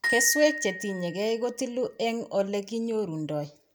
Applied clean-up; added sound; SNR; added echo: none; Glockenspiel; 7 dB; none.